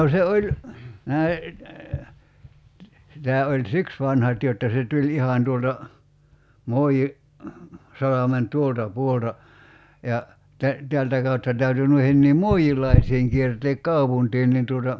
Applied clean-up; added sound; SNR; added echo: none; none; none; none.